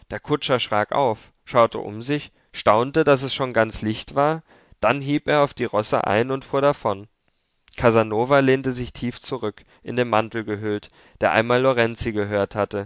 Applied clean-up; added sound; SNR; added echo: none; none; none; none.